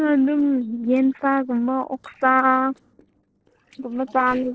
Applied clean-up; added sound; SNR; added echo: neural separator model SepFormer DNS4.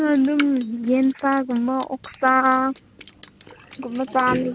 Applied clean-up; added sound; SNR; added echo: none; Drip; 15 dB; none.